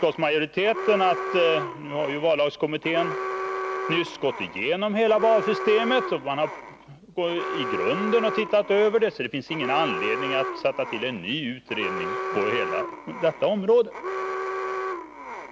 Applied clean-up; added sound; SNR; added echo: none; Alarm; 7 dB; none.